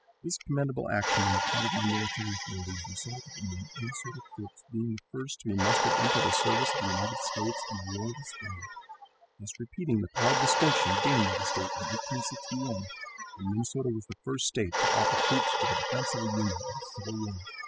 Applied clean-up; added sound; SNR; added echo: classical method spectral subtraction.